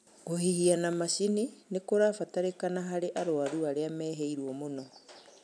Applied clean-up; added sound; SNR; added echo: none; none; none; none.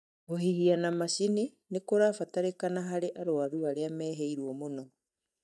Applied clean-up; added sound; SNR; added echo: neural mask model DeepFilterNet 3.